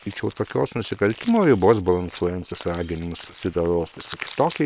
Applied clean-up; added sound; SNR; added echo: neural separator model SepFormer WHAM!.